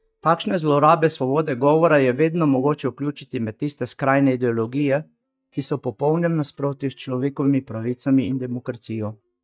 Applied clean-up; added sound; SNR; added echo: neural mask model DeepFilterNet 3.